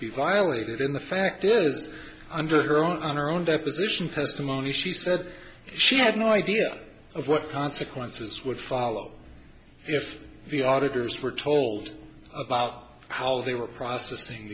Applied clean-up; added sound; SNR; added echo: none; none; none; none.